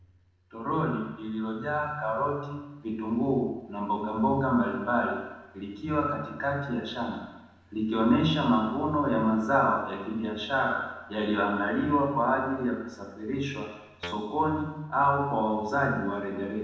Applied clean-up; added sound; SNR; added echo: neural separator model SepFormer DNS4.